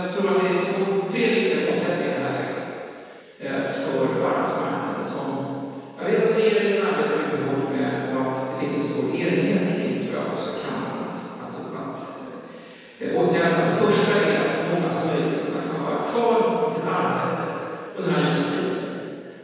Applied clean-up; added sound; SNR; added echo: none; none; none; reverberation time 2.1 s.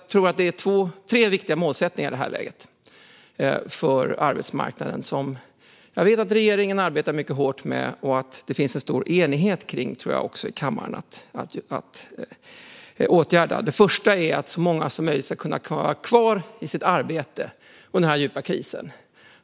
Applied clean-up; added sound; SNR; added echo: none; none; none; none.